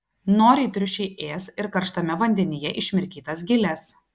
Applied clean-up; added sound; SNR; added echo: none; none; none; none.